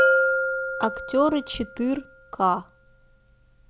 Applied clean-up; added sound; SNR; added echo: none; Bell; 0 dB; none.